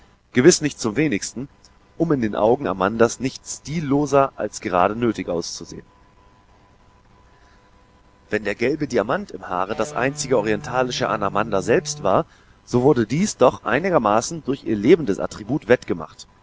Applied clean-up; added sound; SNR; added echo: none; Electric guitar; 16 dB; none.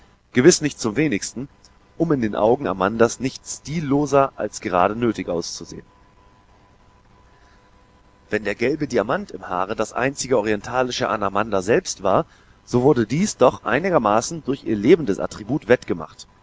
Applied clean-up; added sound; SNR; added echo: none; none; none; none.